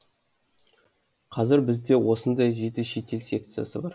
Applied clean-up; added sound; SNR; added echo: none; none; none; none.